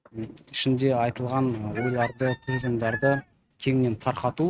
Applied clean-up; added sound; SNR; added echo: neural mask model RNNoise.